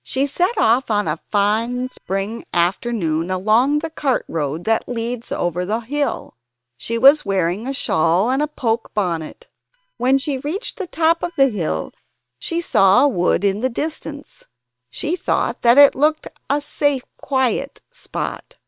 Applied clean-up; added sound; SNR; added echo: neural separator model SepFormer WHAM!.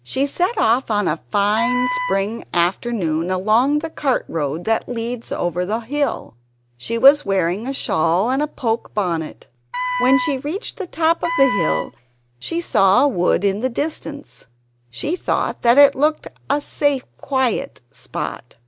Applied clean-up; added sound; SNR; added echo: none; Wind instrument, woodwind instrument; 5 dB; none.